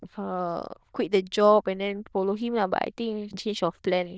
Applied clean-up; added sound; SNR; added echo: neural diffusion model UNIVERSE++.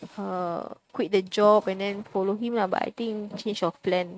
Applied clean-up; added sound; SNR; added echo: neural mask model RNNoise.